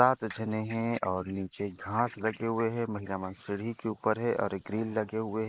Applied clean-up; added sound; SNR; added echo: neural mask model Resemble Enhance denoiser.